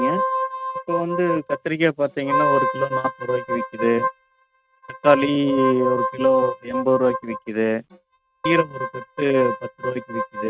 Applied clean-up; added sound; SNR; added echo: neural mask model RNNoise.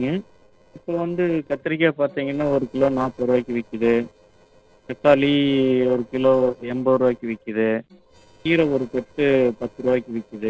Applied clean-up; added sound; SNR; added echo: neural separator model SepFormer DNS4.